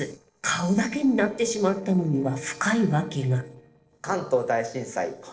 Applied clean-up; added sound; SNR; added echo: neural separator model SepFormer DNS4.